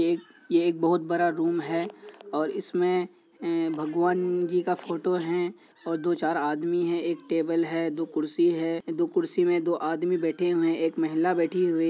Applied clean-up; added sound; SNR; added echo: none; none; none; none.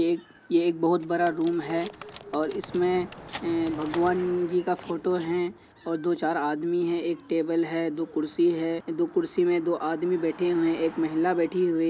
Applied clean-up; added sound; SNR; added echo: none; Car passing by + Cutlery, silverware; 19 dB; none.